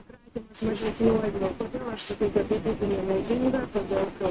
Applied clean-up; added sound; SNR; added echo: neural mask model RNNoise.